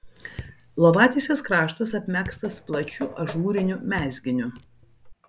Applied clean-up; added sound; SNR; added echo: none; Raindrop / Drip + Knock; 17 dB; none.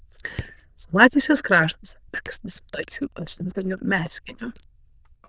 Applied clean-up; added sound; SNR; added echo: neural diffusion model UNIVERSE++.